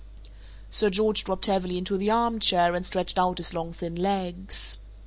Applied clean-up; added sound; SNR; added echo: none; none; none; none.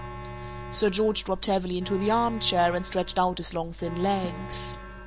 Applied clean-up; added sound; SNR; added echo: none; Snare drum + Alarm; 13 dB; none.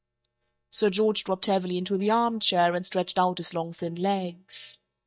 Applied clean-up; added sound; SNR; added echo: neural mask model DeepFilterNet 3.